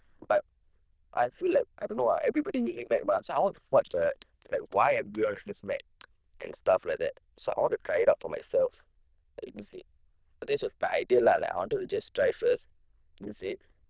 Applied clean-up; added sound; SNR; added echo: neural diffusion model UNIVERSE++.